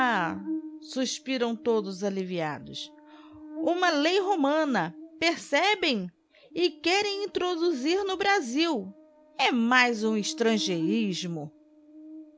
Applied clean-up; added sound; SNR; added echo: none; Buzz; 15 dB; none.